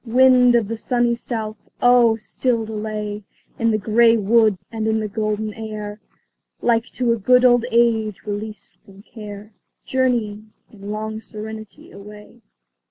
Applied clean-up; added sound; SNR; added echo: none; none; none; none.